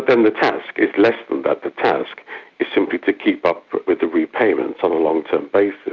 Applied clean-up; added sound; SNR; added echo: none; none; none; none.